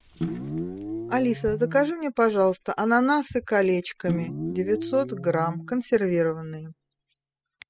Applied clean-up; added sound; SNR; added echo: classical method spectral subtraction.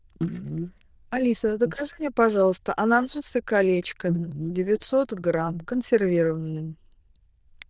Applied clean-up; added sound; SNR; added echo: neural diffusion model UNIVERSE++.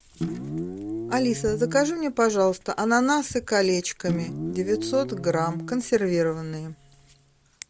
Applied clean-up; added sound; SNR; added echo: none; Guitar; 10 dB; none.